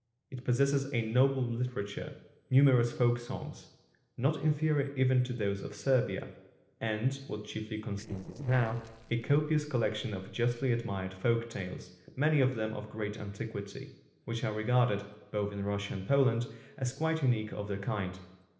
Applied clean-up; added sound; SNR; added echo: neural separator model SepFormer DNS4.